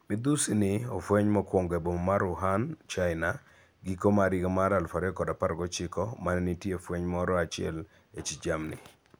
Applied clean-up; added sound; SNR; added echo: none; none; none; none.